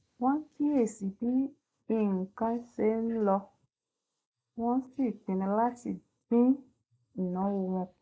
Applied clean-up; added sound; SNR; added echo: neural mask model Resemble Enhance denoiser.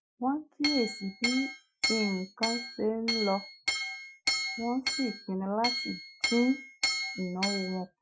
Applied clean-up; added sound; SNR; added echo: classical method Wiener filter.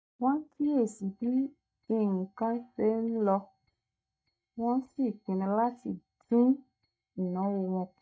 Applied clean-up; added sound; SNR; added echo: neural mask model DeepFilterNet 3.